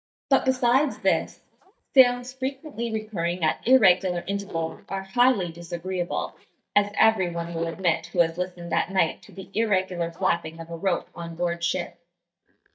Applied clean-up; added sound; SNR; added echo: neural mask model DeepFilterNet 3.